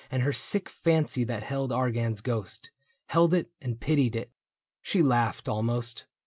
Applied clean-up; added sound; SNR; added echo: none; none; none; none.